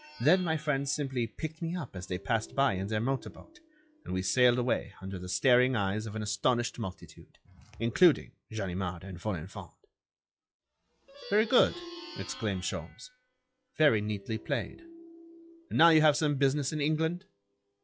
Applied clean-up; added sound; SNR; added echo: classical method log-MMSE.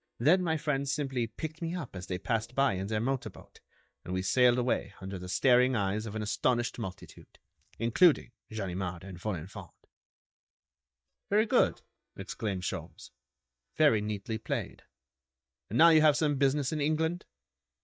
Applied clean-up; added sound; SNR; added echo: neural mask model DeepFilterNet 3.